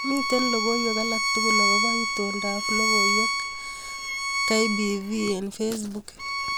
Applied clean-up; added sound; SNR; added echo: none; Bowed string instrument; -3 dB; none.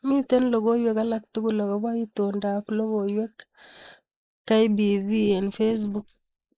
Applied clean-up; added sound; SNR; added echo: neural mask model Resemble Enhance denoiser.